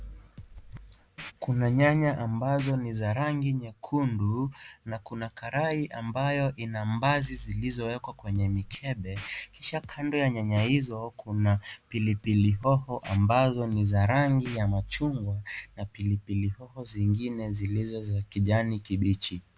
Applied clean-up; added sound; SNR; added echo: none; Scratching (performance technique); 20 dB; none.